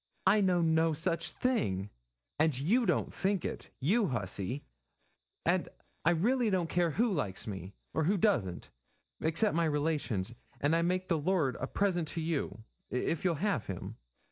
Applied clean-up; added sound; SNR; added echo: neural separator model SepFormer DNS4.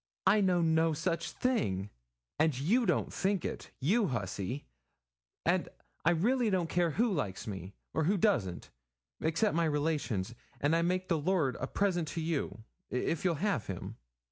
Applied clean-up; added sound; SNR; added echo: none; none; none; none.